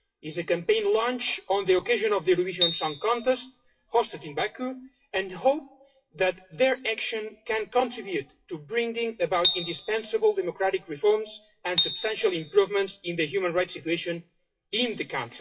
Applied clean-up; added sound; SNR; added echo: classical method WPE with log-MMSE.